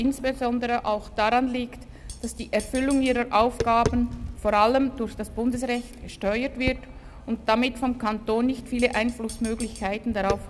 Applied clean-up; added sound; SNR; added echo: none; Tap; 12 dB; none.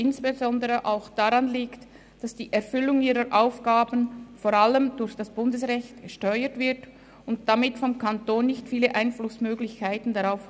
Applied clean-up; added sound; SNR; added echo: none; none; none; none.